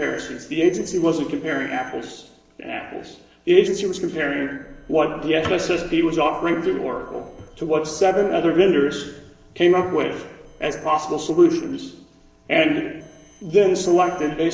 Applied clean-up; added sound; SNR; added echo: neural separator model SepFormer DNS4.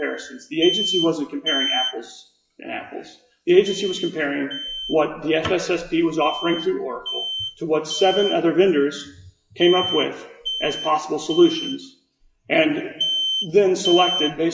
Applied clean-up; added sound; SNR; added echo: classical method WPE with log-MMSE.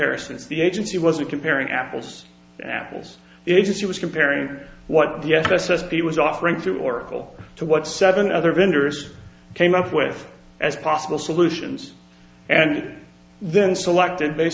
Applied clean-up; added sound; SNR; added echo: none; none; none; none.